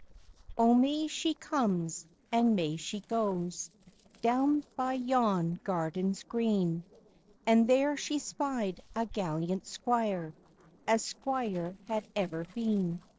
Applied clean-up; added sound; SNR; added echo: neural separator model SepFormer DNS4.